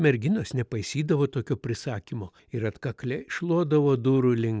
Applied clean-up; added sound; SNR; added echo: none; none; none; none.